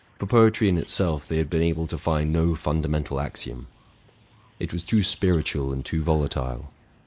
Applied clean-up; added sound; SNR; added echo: neural mask model Resemble Enhance denoiser.